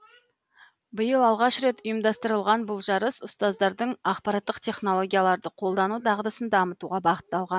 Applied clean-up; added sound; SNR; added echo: none; none; none; none.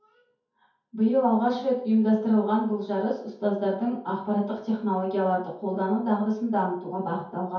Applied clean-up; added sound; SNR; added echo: none; none; none; reverberation time 0.6 s.